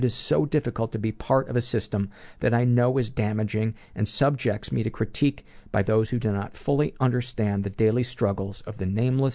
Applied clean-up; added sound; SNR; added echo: none; none; none; none.